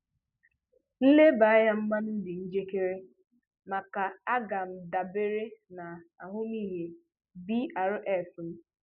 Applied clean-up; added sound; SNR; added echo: none; none; none; none.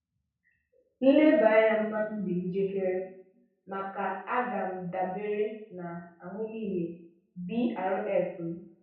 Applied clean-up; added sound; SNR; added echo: none; none; none; reverberation time 0.6 s.